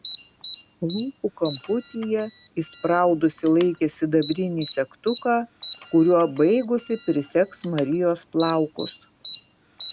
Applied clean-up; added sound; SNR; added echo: none; Alarm; 17 dB; none.